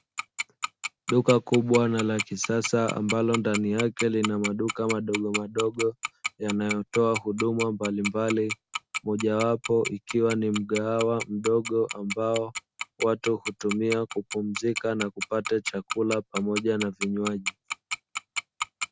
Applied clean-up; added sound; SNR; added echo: none; Tick-tock; 9 dB; none.